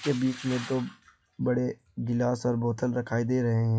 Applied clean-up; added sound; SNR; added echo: classical method log-MMSE.